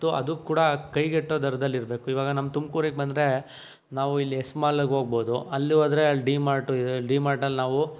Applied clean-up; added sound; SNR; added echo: none; none; none; none.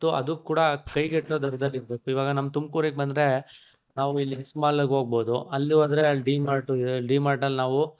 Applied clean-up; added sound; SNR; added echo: neural mask model DeepFilterNet 3.